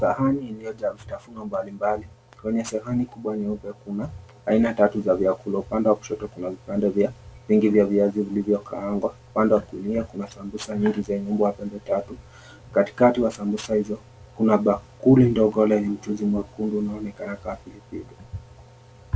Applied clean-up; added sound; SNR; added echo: none; none; none; none.